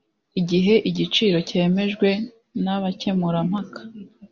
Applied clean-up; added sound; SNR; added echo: none; none; none; none.